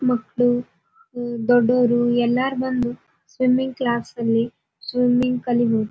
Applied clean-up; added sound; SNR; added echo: none; none; none; none.